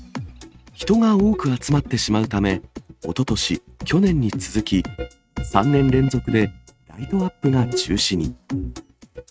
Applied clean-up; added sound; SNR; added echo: neural mask model RNNoise.